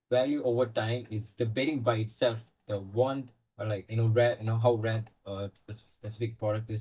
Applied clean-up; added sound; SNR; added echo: neural mask model DeepFilterNet 3.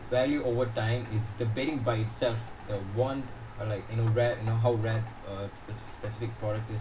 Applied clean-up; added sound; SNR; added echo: none; Rain; 13 dB; reverberation time 0.4 s.